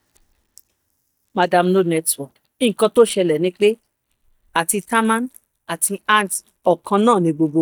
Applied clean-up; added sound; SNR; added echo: neural mask model DeepFilterNet 3.